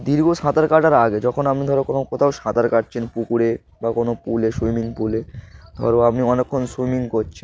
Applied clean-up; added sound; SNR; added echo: none; none; none; none.